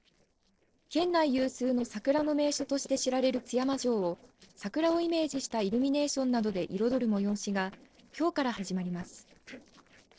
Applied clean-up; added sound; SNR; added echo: neural separator model SepFormer DNS4.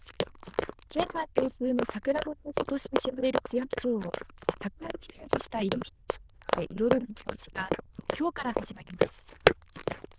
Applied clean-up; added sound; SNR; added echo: neural diffusion model UNIVERSE++.